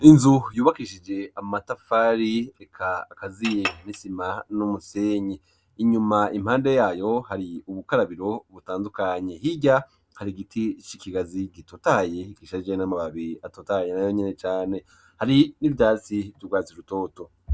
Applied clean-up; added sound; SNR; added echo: none; Chink, clink; 10 dB; none.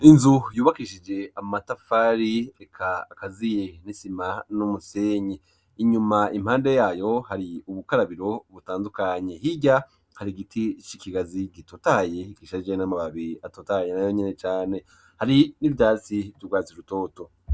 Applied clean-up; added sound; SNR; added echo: none; none; none; none.